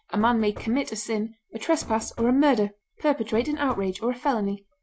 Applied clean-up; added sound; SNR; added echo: none; Knock / Wood; 19 dB; none.